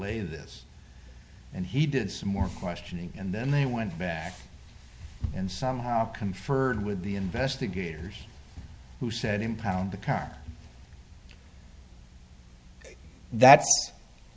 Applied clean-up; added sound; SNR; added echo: none; none; none; none.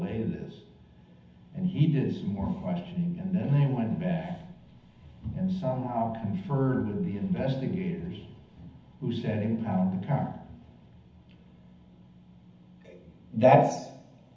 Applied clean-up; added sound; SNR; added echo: none; none; none; reverberation time 0.8 s.